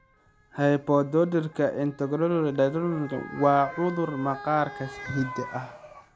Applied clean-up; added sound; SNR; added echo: none; Motor vehicle (road) / Siren; 16 dB; none.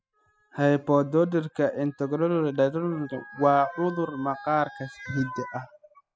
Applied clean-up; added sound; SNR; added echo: classical method spectral subtraction.